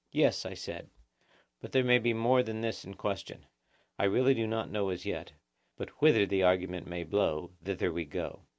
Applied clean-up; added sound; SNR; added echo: none; none; none; none.